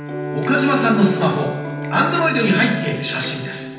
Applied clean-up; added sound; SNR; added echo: none; Bowed string instrument; 9 dB; reverberation time 0.9 s.